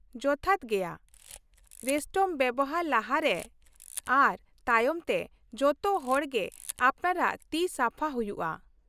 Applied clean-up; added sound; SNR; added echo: none; Camera; 19 dB; none.